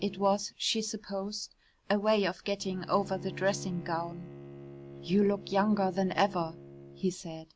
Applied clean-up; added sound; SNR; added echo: none; Bowed string instrument; 16 dB; none.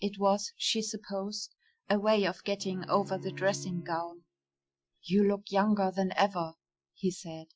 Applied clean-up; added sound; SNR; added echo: classical method Wiener filter.